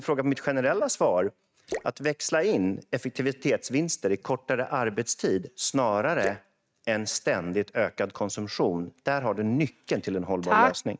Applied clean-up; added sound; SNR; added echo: neural mask model RNNoise.